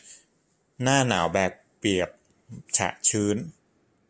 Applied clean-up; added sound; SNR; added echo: none; none; none; none.